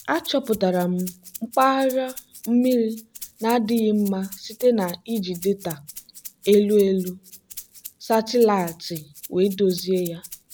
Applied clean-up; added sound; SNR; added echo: none; Rattle (instrument); 19 dB; none.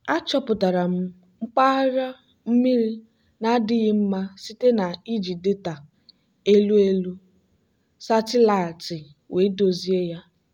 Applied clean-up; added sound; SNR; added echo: none; none; none; none.